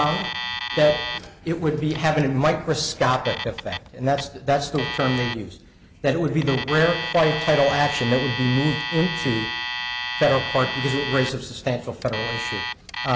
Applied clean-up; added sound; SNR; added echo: none; Alarm; 7 dB; none.